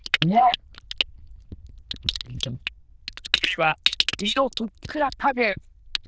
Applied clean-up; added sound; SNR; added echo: neural diffusion model UNIVERSE++.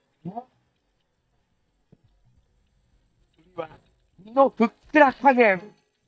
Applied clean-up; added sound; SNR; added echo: neural mask model DeepFilterNet 3.